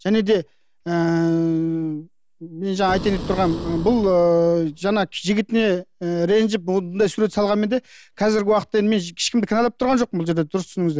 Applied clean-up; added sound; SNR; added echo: none; Boom; 12 dB; none.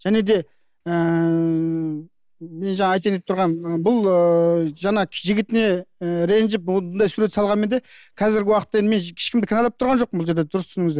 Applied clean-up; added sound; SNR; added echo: neural mask model Resemble Enhance denoiser.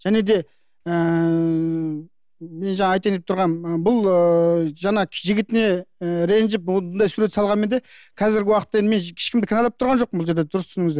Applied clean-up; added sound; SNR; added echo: none; none; none; none.